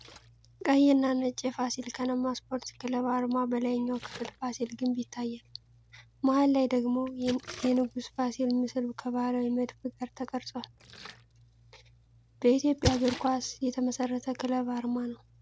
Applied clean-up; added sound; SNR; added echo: none; Splash, splatter; 16 dB; none.